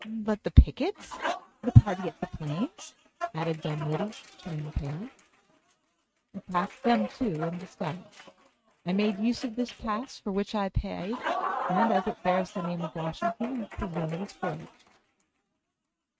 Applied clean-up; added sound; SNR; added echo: neural mask model RNNoise.